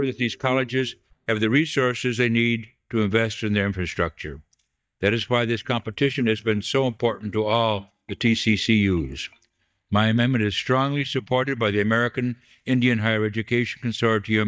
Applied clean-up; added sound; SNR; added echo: neural mask model DeepFilterNet 3.